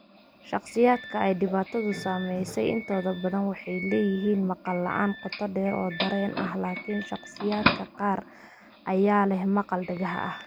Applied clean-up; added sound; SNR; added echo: none; Doorbell; 10 dB; none.